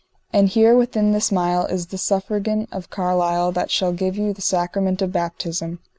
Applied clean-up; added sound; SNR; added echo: none; none; none; none.